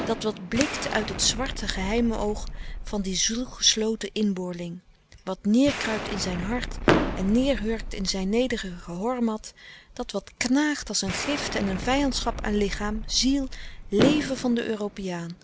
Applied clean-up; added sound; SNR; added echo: none; Fireworks + Explosion; 6 dB; none.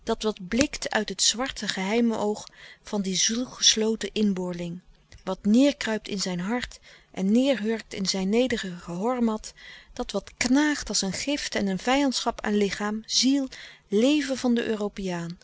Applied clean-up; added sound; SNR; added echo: none; none; none; none.